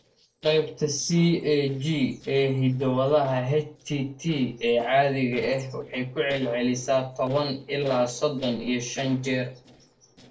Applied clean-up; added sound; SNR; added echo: neural separator model SepFormer DNS4.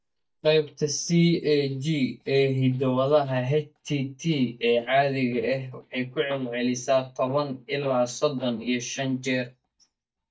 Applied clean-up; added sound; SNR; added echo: neural mask model DeepFilterNet 3.